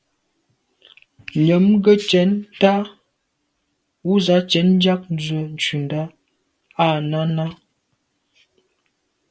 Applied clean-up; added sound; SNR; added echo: none; none; none; none.